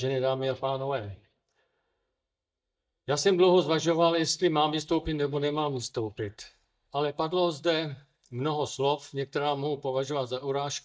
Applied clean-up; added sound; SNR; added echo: neural mask model DeepFilterNet 3.